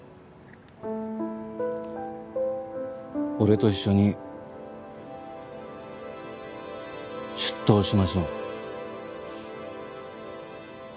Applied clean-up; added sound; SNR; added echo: none; none; none; none.